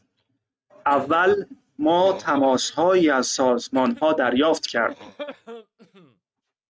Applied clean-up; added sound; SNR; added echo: neural mask model RNNoise.